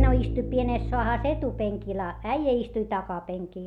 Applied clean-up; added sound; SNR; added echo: none; Bowed string instrument; 2 dB; none.